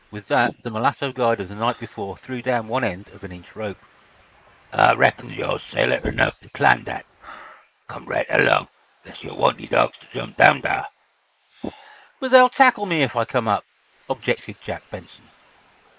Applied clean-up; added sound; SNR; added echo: neural mask model Resemble Enhance denoiser.